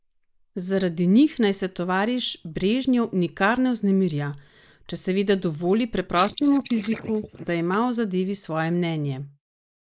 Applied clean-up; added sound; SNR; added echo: neural mask model Resemble Enhance denoiser.